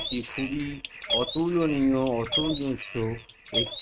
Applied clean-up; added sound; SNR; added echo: neural mask model RNNoise.